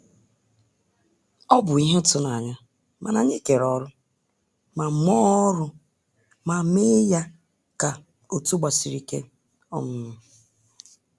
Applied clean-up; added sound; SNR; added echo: none; none; none; none.